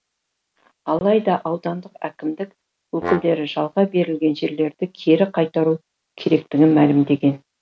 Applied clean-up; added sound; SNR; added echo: none; Brass instrument; 12 dB; none.